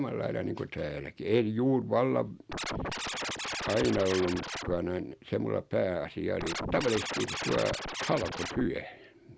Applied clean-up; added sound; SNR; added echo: none; Scratching (performance technique); 5 dB; none.